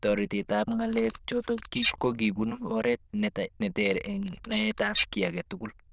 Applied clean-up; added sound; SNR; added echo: neural diffusion model UNIVERSE++.